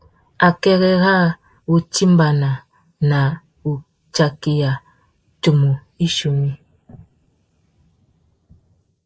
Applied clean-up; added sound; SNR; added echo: neural mask model Resemble Enhance denoiser.